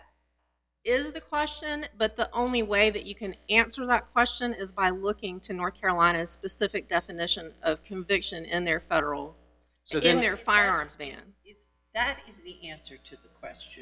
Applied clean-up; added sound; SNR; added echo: none; none; none; none.